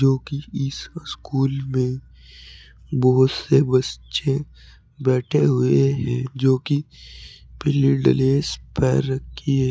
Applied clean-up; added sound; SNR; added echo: none; none; none; none.